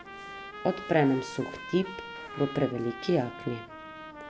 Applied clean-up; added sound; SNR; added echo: none; Trumpet; 12 dB; none.